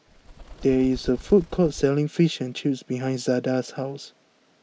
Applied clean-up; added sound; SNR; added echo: neural mask model Resemble Enhance denoiser.